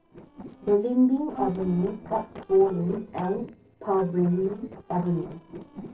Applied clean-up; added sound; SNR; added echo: neural separator model SepFormer DNS4.